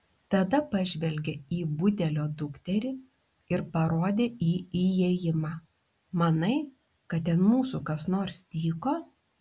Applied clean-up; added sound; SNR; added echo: none; none; none; none.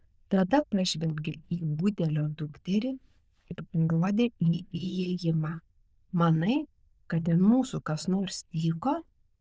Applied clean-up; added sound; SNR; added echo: neural diffusion model UNIVERSE++.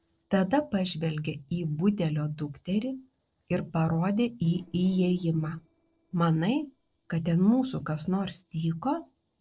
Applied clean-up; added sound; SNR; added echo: neural separator model SepFormer DNS4.